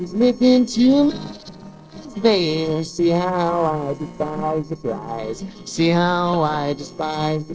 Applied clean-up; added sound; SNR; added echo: neural separator model SepFormer DNS4.